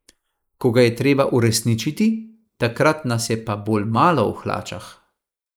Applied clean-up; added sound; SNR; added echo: neural mask model Resemble Enhance denoiser.